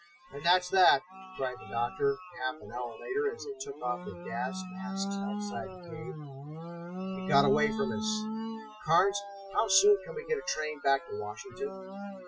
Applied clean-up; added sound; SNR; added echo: classical method Wiener filter.